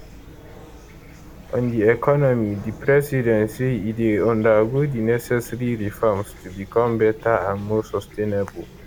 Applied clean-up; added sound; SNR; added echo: none; Chirp, tweet / Fowl; 19 dB; none.